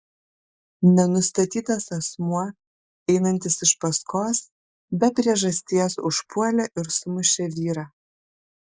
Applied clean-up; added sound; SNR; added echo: neural mask model Resemble Enhance denoiser.